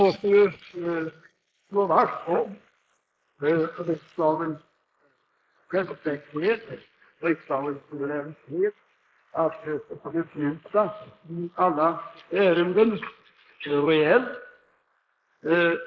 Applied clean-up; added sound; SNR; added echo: neural mask model Resemble Enhance denoiser.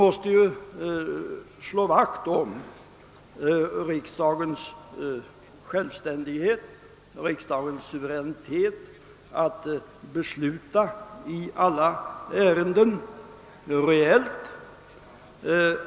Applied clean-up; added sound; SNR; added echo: none; none; none; none.